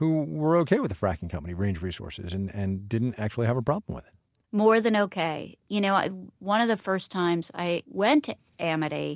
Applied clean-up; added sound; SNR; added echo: none; none; none; none.